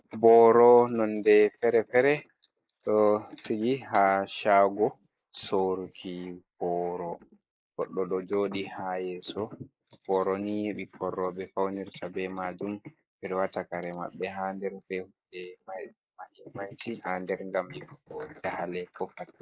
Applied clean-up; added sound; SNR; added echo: neural mask model Resemble Enhance denoiser.